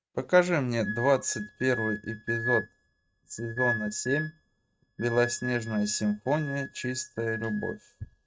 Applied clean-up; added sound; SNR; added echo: neural mask model RNNoise.